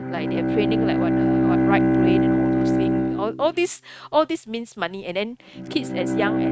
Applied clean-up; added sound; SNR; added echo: neural mask model RNNoise.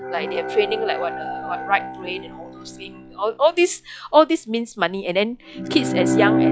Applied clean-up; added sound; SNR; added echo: classical method log-MMSE.